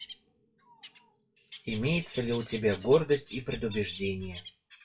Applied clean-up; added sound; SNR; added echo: classical method WPE with log-MMSE.